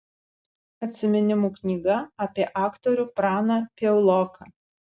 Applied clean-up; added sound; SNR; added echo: none; none; none; none.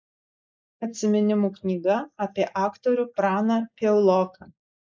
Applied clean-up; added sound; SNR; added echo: neural mask model Resemble Enhance denoiser.